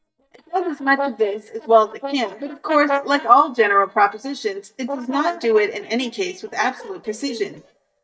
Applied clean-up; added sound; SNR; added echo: neural mask model DeepFilterNet 3.